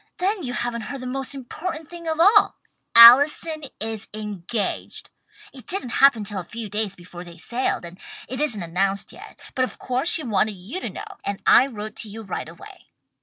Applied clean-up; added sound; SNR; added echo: none; none; none; none.